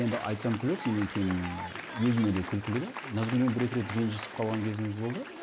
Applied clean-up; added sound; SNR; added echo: none; Applause; 10 dB; none.